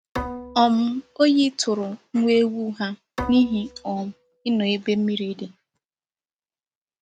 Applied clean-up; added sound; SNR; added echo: none; Bowed string instrument; 13 dB; none.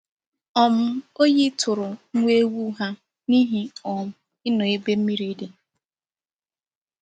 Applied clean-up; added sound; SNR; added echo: none; none; none; none.